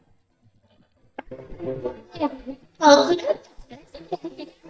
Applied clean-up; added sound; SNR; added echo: neural mask model DeepFilterNet 3.